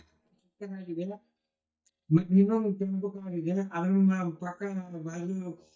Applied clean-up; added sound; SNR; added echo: neural mask model DeepFilterNet 3.